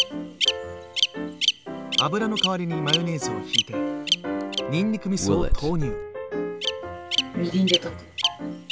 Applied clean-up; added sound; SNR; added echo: none; Bird vocalization, bird call, bird song; 0 dB; none.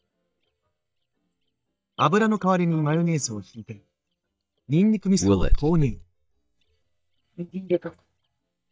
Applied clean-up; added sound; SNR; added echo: neural mask model DeepFilterNet 3.